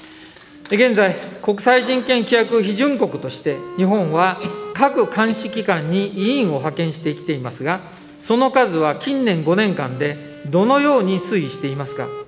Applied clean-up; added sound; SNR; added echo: none; Wind instrument, woodwind instrument; 17 dB; none.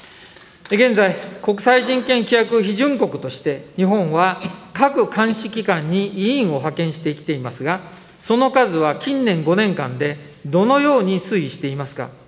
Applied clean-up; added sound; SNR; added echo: none; none; none; none.